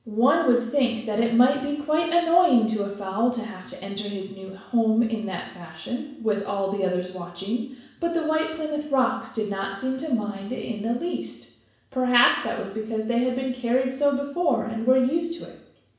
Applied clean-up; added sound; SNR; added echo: none; none; none; reverberation time 0.7 s.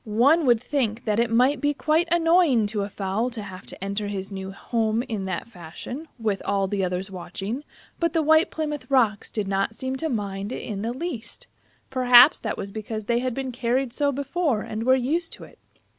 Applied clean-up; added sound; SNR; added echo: none; none; none; none.